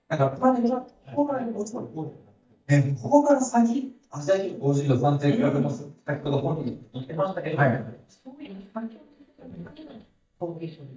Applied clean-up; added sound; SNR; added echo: neural mask model DeepFilterNet 3.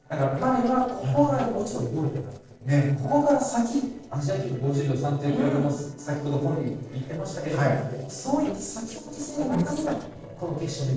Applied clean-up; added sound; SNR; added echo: neural separator model SepFormer DNS4.